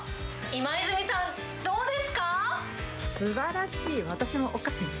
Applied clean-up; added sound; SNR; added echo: none; none; none; none.